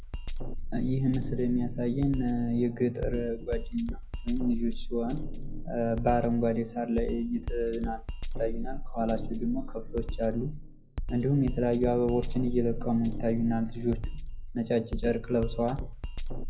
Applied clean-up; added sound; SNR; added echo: none; Drum kit; 4 dB; reverberation time 0.4 s.